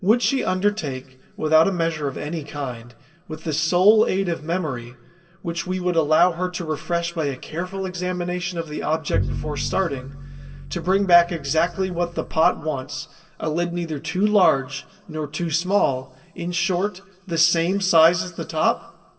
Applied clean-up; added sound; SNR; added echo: none; Bowed string instrument; 8 dB; reverberation time 1.3 s.